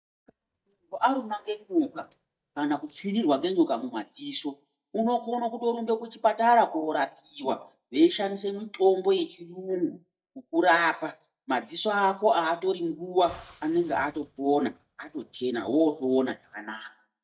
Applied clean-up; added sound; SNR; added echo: neural mask model DeepFilterNet 3.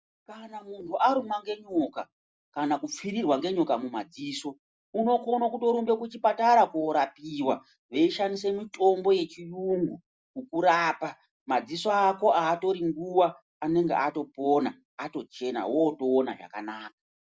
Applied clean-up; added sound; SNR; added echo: none; none; none; none.